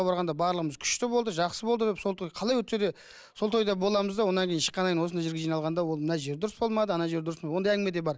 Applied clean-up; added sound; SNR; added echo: none; none; none; none.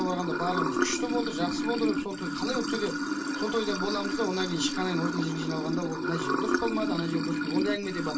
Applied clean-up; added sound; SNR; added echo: none; Sink (filling or washing) / Water; -1 dB; reverberation time 0.2 s.